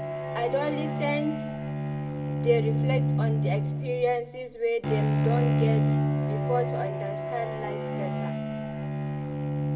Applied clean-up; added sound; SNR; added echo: none; Bowed string instrument; -4 dB; reverberation time 1.0 s.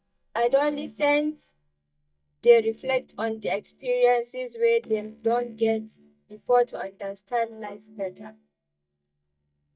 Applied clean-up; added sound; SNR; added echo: neural mask model DeepFilterNet 3.